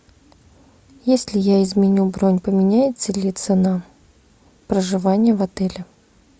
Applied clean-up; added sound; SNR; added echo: none; none; none; none.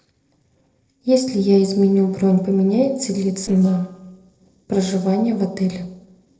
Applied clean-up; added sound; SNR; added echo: neural separator model SepFormer DNS4.